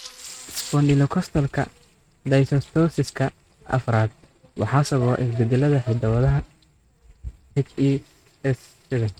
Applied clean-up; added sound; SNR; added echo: neural mask model RNNoise.